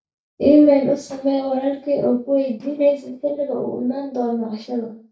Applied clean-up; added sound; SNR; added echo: neural mask model DeepFilterNet 3.